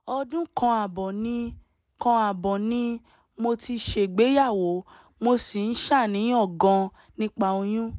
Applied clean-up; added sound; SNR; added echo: none; none; none; none.